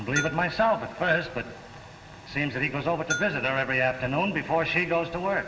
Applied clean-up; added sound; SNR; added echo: none; Bell; 12 dB; reverberation time 1.6 s.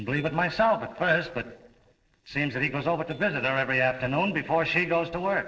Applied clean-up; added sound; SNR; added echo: neural separator model SepFormer DNS4.